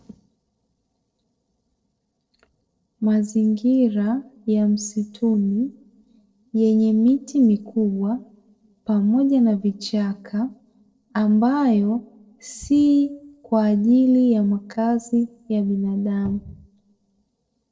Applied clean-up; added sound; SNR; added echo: neural separator model SepFormer DNS4.